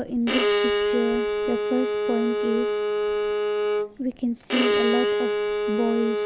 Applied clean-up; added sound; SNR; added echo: none; Bowed string instrument; -4 dB; none.